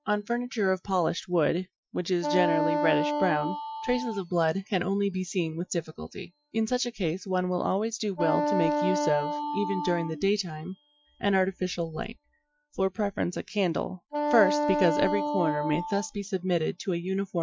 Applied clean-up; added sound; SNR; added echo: classical method Wiener filter.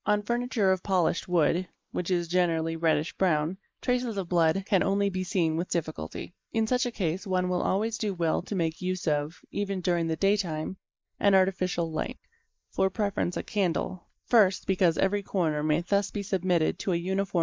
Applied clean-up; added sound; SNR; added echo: neural mask model Resemble Enhance denoiser.